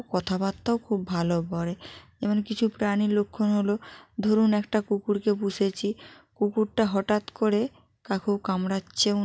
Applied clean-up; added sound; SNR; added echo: none; none; none; none.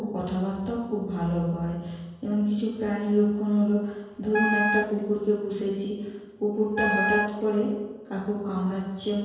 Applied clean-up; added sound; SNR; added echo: none; Wind instrument, woodwind instrument; 1 dB; reverberation time 1.2 s.